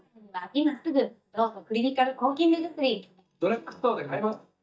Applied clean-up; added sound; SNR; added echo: neural mask model DeepFilterNet 3.